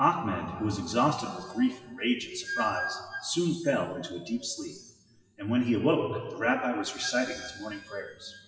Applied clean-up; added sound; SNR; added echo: classical method WPE with log-MMSE.